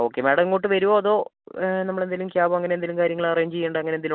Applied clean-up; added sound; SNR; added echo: none; none; none; none.